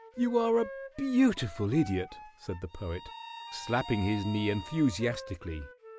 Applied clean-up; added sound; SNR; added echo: none; Wind instrument, woodwind instrument + Bowed string instrument; 14 dB; none.